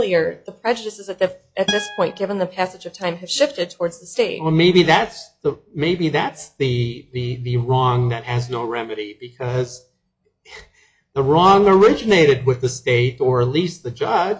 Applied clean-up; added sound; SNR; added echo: classical method log-MMSE.